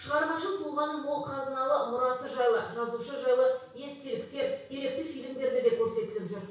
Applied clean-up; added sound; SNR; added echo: none; none; none; reverberation time 0.6 s.